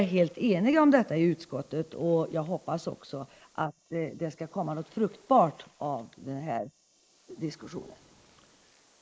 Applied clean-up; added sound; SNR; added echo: neural mask model Resemble Enhance denoiser.